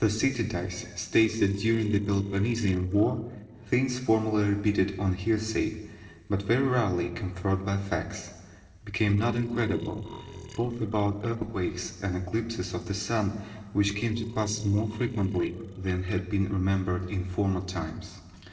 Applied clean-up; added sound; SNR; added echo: neural separator model SepFormer DNS4.